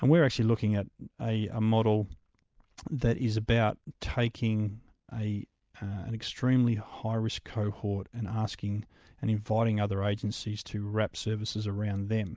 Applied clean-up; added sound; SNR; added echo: none; none; none; none.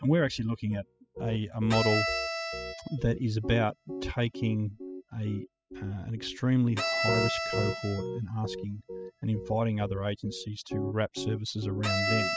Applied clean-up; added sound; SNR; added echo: classical method spectral subtraction.